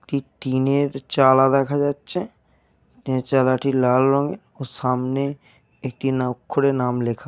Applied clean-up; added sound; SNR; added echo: none; none; none; none.